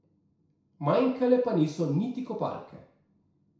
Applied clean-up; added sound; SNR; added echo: none; none; none; reverberation time 0.6 s.